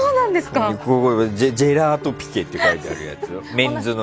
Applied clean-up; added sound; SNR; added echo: none; Bowed string instrument + Wind instrument, woodwind instrument; 19 dB; none.